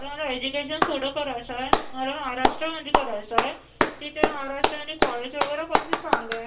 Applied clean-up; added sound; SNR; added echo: none; Clapping; -4 dB; reverberation time 0.3 s.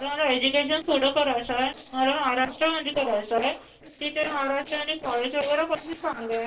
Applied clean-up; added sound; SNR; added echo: neural separator model SepFormer DNS4.